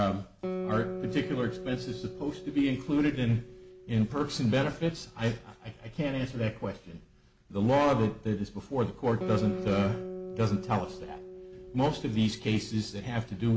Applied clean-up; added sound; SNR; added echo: none; Guitar; 12 dB; none.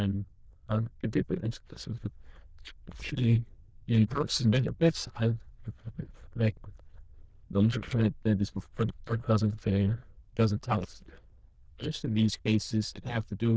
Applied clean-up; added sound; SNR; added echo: neural diffusion model UNIVERSE++.